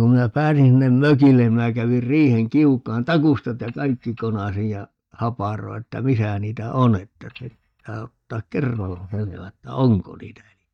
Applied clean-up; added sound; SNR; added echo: neural mask model DeepFilterNet 3.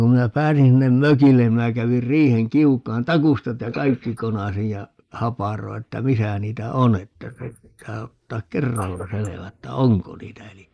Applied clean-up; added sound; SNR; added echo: neural mask model Resemble Enhance denoiser.